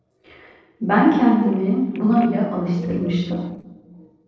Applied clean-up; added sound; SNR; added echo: neural separator model SepFormer DNS4.